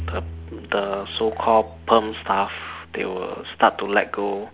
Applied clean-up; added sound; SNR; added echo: none; Bowed string instrument; 16 dB; none.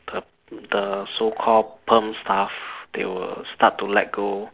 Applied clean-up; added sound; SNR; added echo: neural separator model SepFormer DNS4.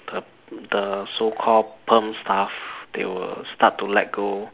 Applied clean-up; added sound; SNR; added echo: none; none; none; none.